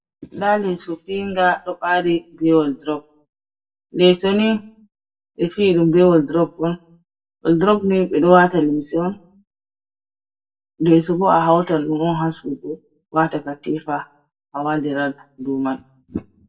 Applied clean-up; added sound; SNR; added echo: none; none; none; reverberation time 0.2 s.